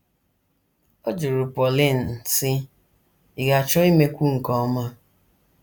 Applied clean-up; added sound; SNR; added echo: none; none; none; none.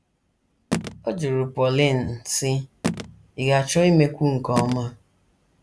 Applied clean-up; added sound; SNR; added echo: none; Telephone; 9 dB; none.